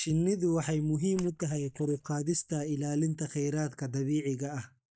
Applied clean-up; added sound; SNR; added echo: neural mask model DeepFilterNet 3.